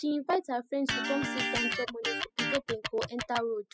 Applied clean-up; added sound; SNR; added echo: classical method spectral subtraction.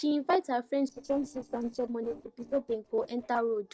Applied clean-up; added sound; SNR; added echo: neural separator model SepFormer DNS4.